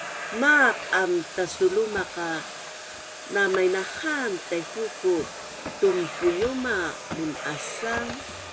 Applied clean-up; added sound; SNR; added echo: none; Domestic sounds, home sounds; 10 dB; none.